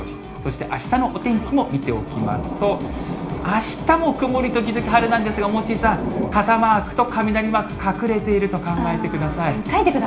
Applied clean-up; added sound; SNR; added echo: none; Thunder; 12 dB; reverberation time 0.4 s.